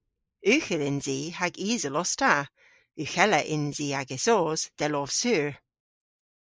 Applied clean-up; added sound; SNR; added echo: neural mask model Resemble Enhance denoiser.